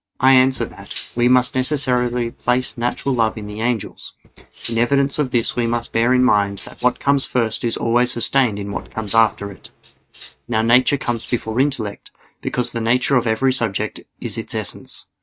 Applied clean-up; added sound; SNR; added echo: neural mask model RNNoise.